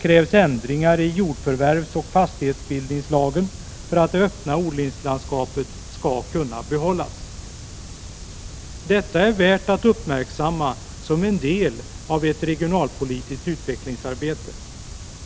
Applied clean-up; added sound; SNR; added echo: none; none; none; none.